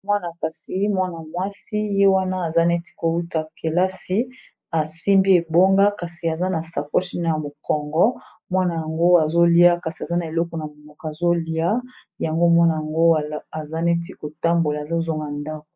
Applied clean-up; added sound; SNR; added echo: neural mask model Resemble Enhance denoiser.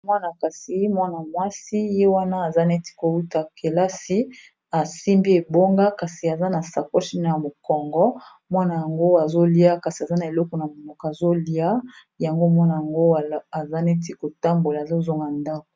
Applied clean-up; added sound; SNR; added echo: none; none; none; none.